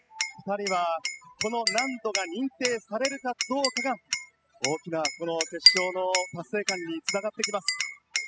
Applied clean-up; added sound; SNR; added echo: classical method spectral subtraction.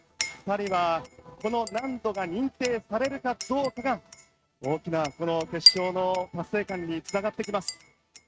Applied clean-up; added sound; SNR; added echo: neural mask model RNNoise.